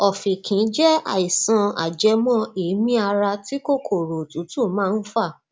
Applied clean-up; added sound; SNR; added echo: none; none; none; none.